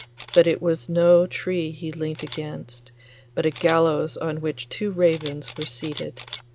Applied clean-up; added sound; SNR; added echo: none; Camera; 19 dB; none.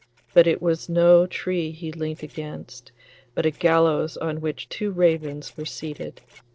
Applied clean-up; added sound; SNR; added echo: neural separator model SepFormer DNS4.